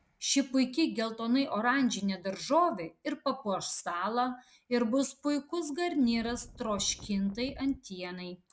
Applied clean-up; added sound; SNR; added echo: none; Wind; 18 dB; none.